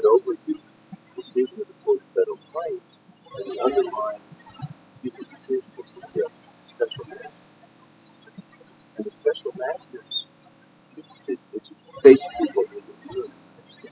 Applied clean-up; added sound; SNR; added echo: classical method spectral subtraction.